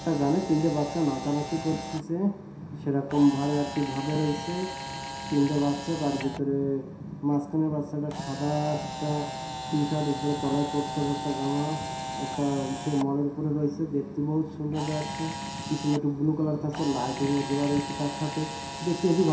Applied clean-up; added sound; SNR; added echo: none; Camera; 10 dB; reverberation time 0.7 s.